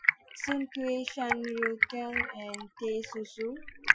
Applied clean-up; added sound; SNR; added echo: classical method Wiener filter.